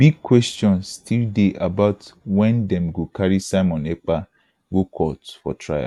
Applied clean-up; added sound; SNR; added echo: none; none; none; none.